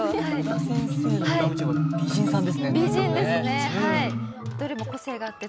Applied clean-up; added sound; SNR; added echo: none; Marimba, xylophone; -1 dB; none.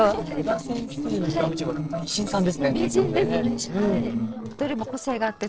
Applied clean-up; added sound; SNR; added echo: neural separator model SepFormer DNS4.